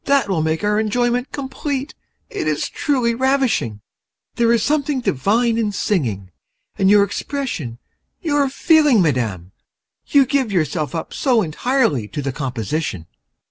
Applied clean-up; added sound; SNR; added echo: none; none; none; none.